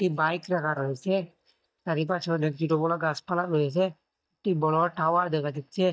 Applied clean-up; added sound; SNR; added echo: neural mask model DeepFilterNet 3.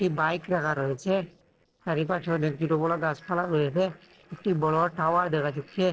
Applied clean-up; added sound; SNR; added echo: neural separator model SepFormer DNS4.